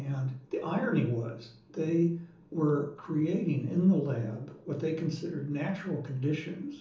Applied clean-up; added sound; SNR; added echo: none; none; none; reverberation time 1.2 s.